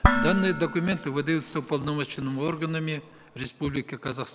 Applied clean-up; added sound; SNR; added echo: none; Dishes, pots, and pans; 1 dB; none.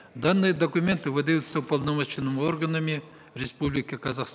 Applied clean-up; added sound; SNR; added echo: none; none; none; none.